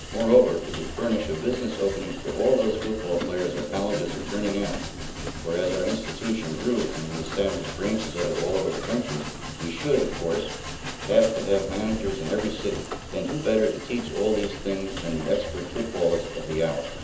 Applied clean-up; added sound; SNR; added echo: none; Train; 9 dB; reverberation time 1.2 s.